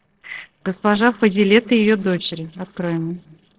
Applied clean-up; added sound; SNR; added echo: neural separator model SepFormer DNS4.